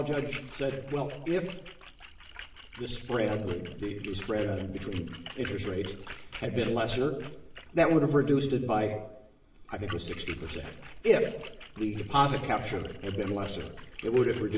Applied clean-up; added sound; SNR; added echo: none; Splash, splatter; 16 dB; reverberation time 0.8 s.